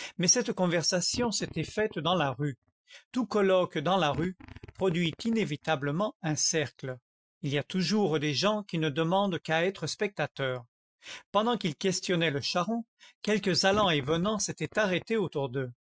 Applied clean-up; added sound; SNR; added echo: classical method Wiener filter.